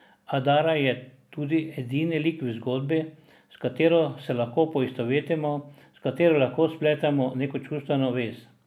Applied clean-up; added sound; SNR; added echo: none; none; none; none.